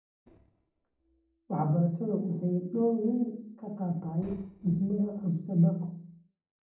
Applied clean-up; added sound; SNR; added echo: neural separator model SepFormer DNS4.